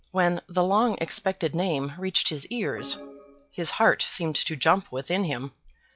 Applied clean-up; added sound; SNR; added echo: classical method log-MMSE.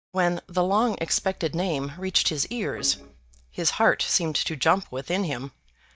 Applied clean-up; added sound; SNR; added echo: neural mask model DeepFilterNet 3.